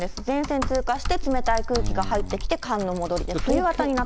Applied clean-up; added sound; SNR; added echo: none; Typing; 2 dB; none.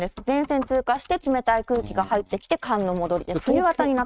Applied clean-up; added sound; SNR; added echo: neural mask model RNNoise.